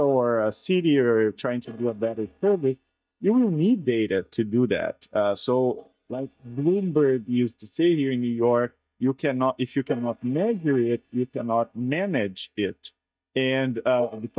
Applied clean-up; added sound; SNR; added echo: neural mask model DeepFilterNet 3.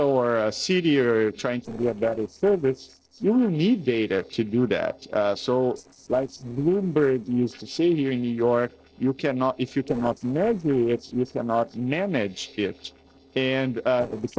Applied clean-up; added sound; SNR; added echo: neural separator model SepFormer DNS4.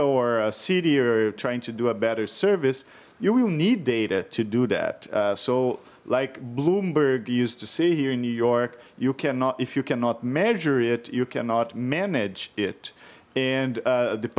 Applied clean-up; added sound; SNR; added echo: none; none; none; none.